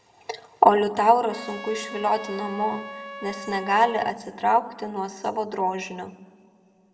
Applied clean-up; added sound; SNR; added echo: none; Trumpet; 14 dB; reverberation time 1.1 s.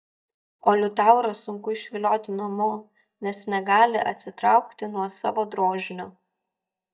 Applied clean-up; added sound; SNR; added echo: neural mask model DeepFilterNet 3.